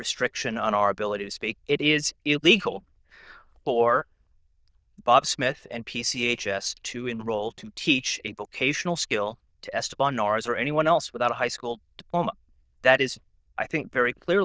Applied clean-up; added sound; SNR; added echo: neural diffusion model UNIVERSE++.